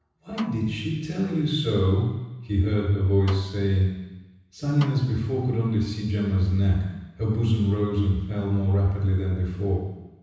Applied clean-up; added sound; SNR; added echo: none; Snare drum; 19 dB; reverberation time 1.1 s.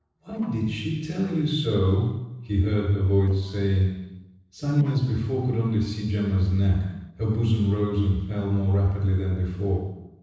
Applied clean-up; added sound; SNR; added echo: neural separator model SepFormer DNS4.